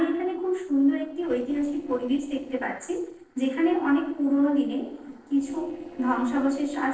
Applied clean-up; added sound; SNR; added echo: neural separator model SepFormer DNS4.